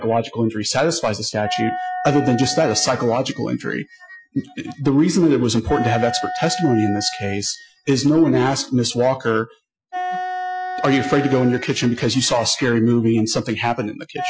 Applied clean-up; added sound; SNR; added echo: classical method Wiener filter.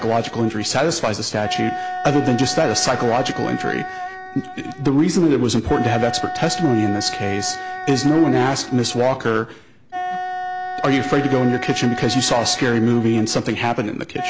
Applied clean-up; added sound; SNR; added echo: none; Wind instrument, woodwind instrument; 9 dB; none.